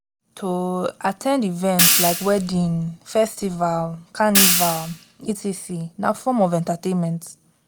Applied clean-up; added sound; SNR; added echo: none; Hi-hat; -1 dB; none.